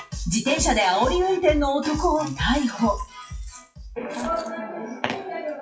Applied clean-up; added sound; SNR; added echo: classical method WPE with log-MMSE.